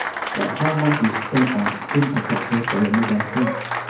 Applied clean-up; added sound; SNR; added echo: none; Applause; 4 dB; reverberation time 2.4 s.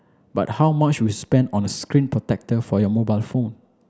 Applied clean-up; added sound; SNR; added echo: none; none; none; none.